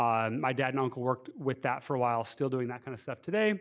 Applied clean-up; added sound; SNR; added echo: none; none; none; none.